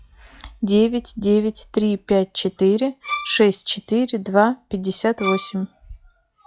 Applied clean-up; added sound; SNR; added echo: classical method log-MMSE.